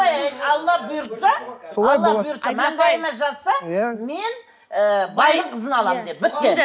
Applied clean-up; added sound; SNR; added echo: none; none; none; none.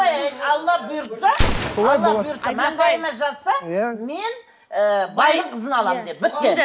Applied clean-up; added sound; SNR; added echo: none; Gunshot, gunfire; 10 dB; none.